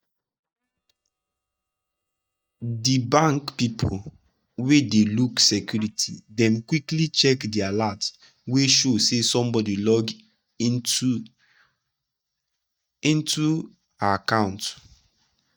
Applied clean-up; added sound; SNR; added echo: neural mask model DeepFilterNet 3.